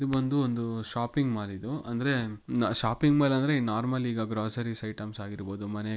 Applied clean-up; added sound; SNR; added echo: none; none; none; none.